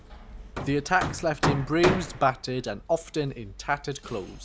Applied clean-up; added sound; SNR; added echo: none; Hammer; 5 dB; none.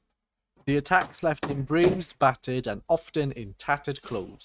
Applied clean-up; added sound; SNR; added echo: neural mask model RNNoise.